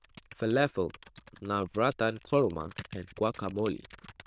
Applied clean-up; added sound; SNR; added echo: neural diffusion model UNIVERSE++.